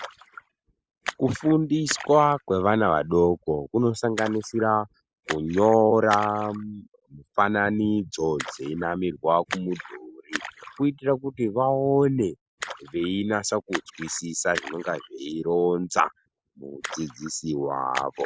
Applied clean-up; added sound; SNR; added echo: none; Splash, splatter; 15 dB; none.